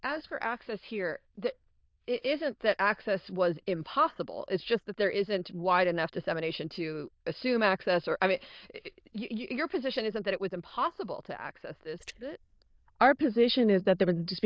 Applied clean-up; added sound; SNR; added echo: neural diffusion model UNIVERSE++.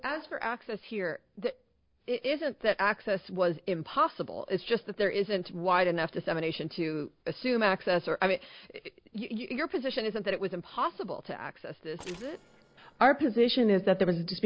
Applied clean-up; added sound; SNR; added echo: neural separator model SepFormer DNS4.